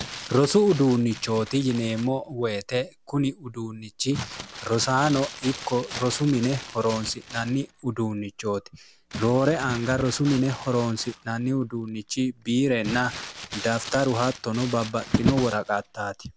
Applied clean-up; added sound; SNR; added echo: none; Crumpling, crinkling; 11 dB; none.